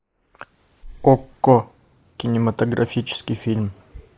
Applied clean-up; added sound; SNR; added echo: neural mask model Resemble Enhance denoiser.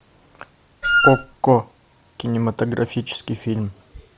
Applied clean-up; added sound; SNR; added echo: none; Wind instrument, woodwind instrument; -4 dB; none.